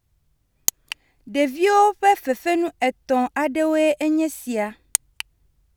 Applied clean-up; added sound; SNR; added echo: none; none; none; none.